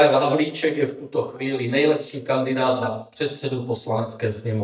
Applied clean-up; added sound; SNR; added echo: neural mask model DeepFilterNet 3.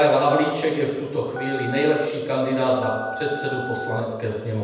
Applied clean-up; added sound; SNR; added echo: none; Telephone; 11 dB; reverberation time 1.1 s.